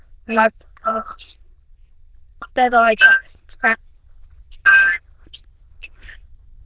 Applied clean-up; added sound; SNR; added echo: neural diffusion model UNIVERSE++.